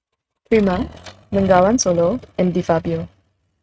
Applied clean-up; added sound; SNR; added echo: neural mask model RNNoise.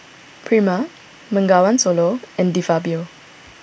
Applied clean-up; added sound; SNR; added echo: none; none; none; none.